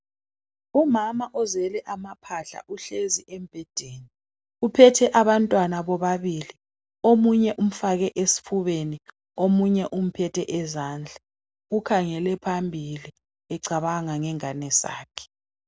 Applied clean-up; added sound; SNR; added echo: none; none; none; none.